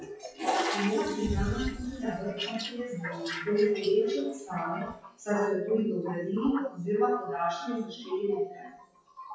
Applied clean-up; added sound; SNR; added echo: classical method WPE with log-MMSE.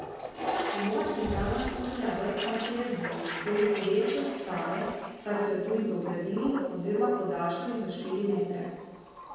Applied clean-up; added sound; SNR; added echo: none; Toilet flush; 7 dB; reverberation time 1.2 s.